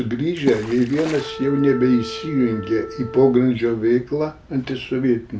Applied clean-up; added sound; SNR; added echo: none; Water / Splash, splatter + Wind instrument, woodwind instrument; 13 dB; none.